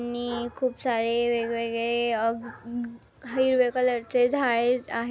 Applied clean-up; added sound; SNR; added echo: none; none; none; none.